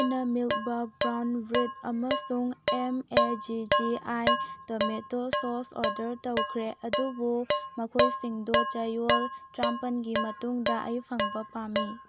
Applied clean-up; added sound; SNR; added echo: none; Dishes, pots, and pans; -2 dB; none.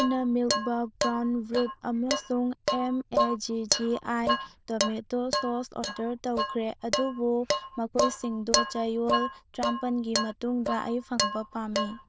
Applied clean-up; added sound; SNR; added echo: neural diffusion model UNIVERSE++.